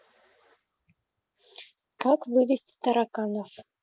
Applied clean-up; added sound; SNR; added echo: none; none; none; none.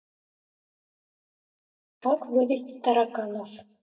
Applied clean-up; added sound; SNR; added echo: neural mask model DeepFilterNet 3.